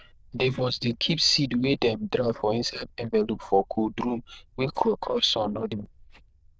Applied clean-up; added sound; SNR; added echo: neural diffusion model UNIVERSE++.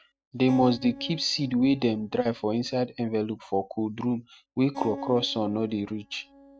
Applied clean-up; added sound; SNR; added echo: neural mask model RNNoise.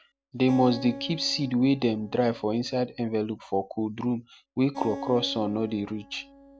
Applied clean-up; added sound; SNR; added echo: none; Acoustic guitar; 15 dB; none.